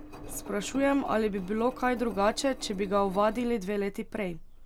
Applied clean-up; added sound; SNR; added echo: none; Engine; 14 dB; none.